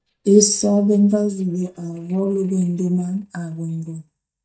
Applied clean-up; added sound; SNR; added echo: neural mask model DeepFilterNet 3.